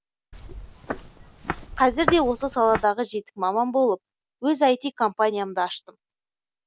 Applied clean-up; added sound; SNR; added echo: none; Walk, footsteps; 8 dB; none.